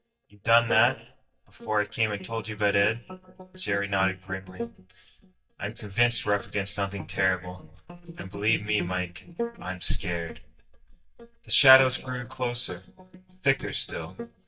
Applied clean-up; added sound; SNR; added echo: neural mask model DeepFilterNet 3.